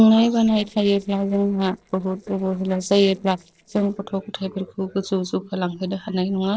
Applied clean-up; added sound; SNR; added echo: neural separator model SepFormer DNS4.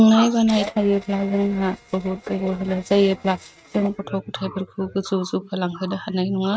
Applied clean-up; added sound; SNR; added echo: neural mask model RNNoise.